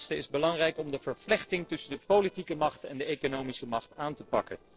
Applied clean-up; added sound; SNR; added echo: neural separator model SepFormer DNS4.